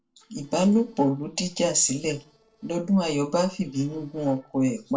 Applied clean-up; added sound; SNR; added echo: neural separator model SepFormer DNS4.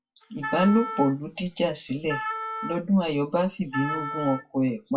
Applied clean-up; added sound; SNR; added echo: classical method WPE with log-MMSE.